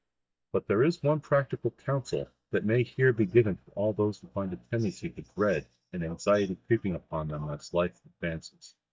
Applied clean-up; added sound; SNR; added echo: neural mask model DeepFilterNet 3.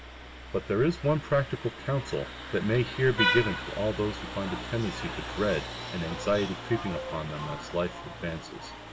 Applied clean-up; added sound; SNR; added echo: none; Vehicle horn, car horn, honking; 6 dB; reverberation time 0.2 s.